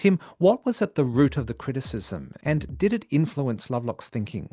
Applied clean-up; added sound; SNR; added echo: none; Drum kit; 17 dB; none.